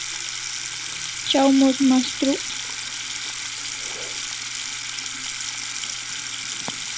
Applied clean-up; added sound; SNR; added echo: none; Sink (filling or washing) / Water tap, faucet; 4 dB; none.